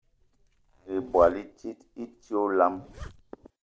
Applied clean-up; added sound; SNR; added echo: none; Zipper (clothing); 20 dB; none.